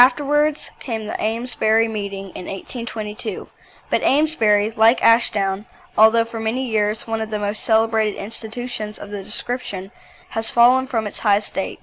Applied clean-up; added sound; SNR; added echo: none; none; none; none.